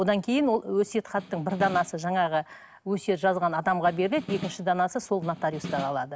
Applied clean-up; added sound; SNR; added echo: none; Snare drum; 13 dB; none.